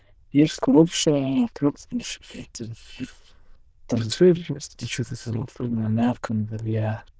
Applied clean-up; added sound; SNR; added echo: neural diffusion model UNIVERSE++.